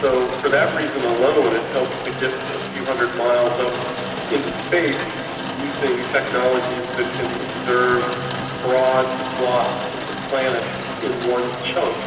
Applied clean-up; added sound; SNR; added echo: none; Rain; 7 dB; reverberation time 2.6 s.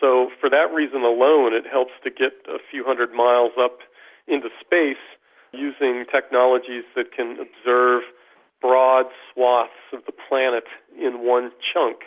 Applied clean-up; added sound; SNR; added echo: none; none; none; none.